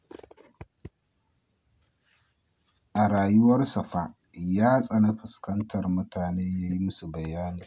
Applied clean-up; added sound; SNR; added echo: none; none; none; none.